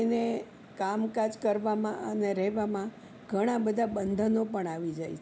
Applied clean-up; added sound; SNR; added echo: none; none; none; none.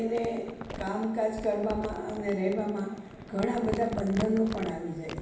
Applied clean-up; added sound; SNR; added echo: none; Crumpling, crinkling; 11 dB; reverberation time 0.9 s.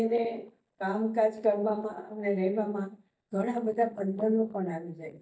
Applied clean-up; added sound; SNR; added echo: neural mask model DeepFilterNet 3.